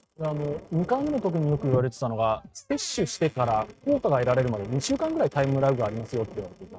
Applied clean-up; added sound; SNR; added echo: neural mask model RNNoise.